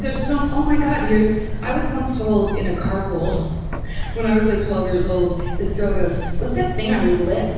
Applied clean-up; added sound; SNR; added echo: none; Bird; 2 dB; reverberation time 1.1 s.